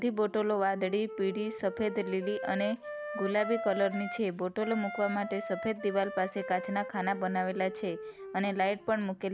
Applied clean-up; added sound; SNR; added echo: none; Wind instrument, woodwind instrument; 9 dB; none.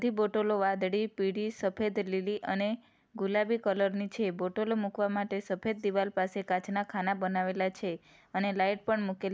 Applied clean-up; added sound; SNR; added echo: none; none; none; none.